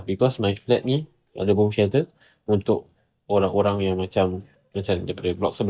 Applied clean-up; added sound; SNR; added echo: neural mask model DeepFilterNet 3.